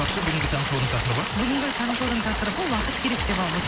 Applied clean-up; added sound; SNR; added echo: none; Stream; 1 dB; none.